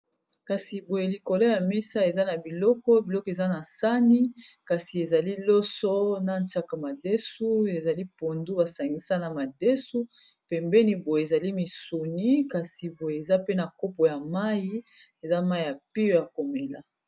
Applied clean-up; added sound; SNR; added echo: none; none; none; none.